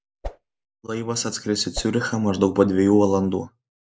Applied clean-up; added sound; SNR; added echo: neural mask model Resemble Enhance denoiser.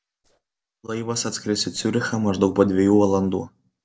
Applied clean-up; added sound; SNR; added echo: neural separator model SepFormer DNS4.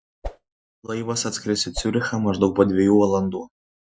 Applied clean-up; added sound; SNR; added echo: classical method Wiener filter.